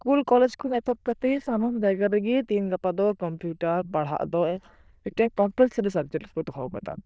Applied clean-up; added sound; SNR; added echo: neural diffusion model UNIVERSE++.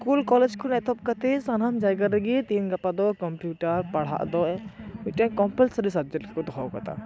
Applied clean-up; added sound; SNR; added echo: none; none; none; none.